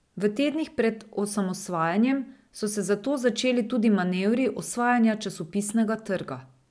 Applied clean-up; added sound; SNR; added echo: none; none; none; none.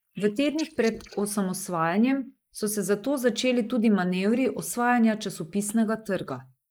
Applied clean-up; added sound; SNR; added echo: neural mask model Resemble Enhance denoiser.